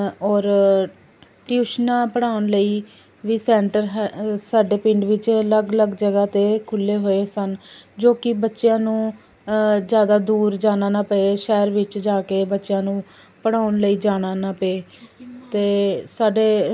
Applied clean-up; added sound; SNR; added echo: none; none; none; none.